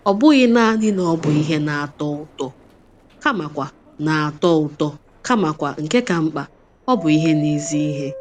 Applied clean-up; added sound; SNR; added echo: none; Subway, metro, underground; 20 dB; none.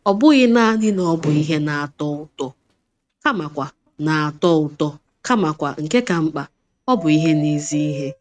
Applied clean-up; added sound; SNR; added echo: neural mask model RNNoise.